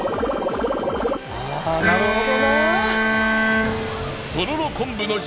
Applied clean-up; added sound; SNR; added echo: none; Bowed string instrument; -2 dB; none.